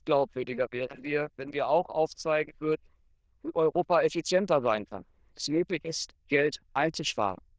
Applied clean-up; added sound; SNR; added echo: neural diffusion model UNIVERSE++.